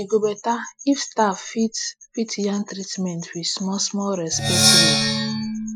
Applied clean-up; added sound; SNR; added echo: classical method Wiener filter.